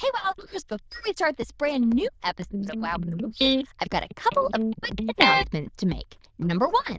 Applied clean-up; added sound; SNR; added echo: neural diffusion model UNIVERSE++.